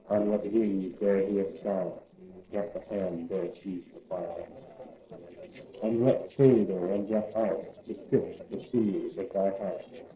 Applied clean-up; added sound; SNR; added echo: neural separator model SepFormer DNS4.